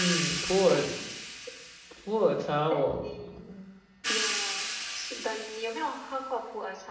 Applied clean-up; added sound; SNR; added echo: none; Crash cymbal / Hi-hat; 5 dB; reverberation time 0.8 s.